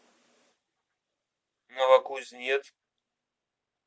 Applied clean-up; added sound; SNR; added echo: none; none; none; none.